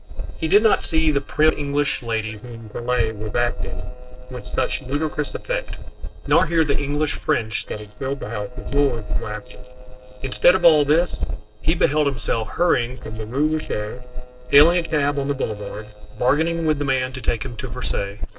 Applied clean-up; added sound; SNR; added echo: neural separator model SepFormer DNS4.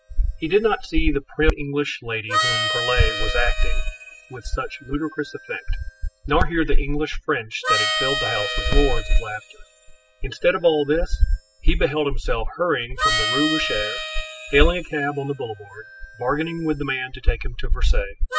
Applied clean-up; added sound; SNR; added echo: classical method spectral subtraction.